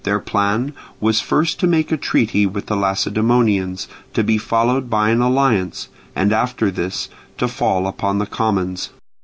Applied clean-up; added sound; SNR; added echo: none; none; none; none.